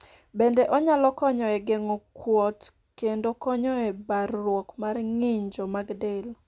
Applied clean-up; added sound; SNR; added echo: none; none; none; none.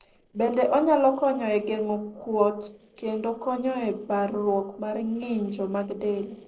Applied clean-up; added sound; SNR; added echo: neural separator model SepFormer DNS4.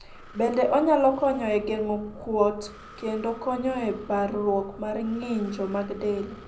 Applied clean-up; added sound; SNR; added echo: none; Breathing; 19 dB; reverberation time 0.5 s.